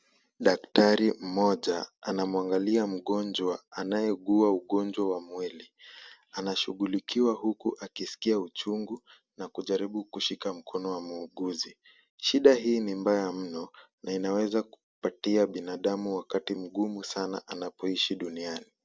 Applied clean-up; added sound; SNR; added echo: none; none; none; none.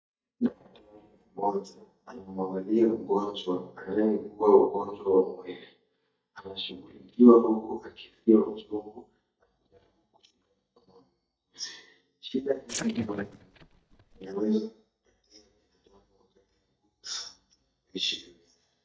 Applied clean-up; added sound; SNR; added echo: neural mask model DeepFilterNet 3.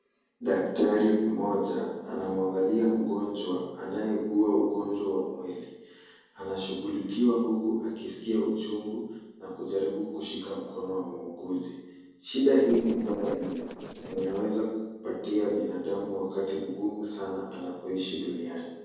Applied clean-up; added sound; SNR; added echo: neural separator model SepFormer DNS4.